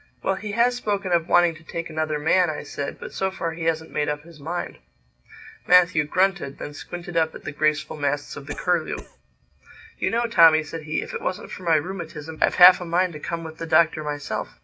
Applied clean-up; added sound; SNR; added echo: none; Cough; 17 dB; none.